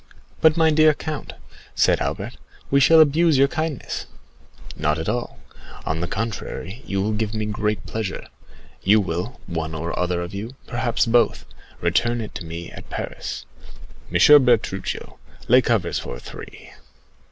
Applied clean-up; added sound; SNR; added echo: none; none; none; none.